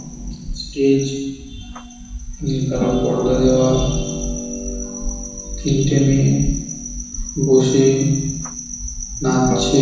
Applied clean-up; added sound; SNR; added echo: none; Harp; 7 dB; reverberation time 1.1 s.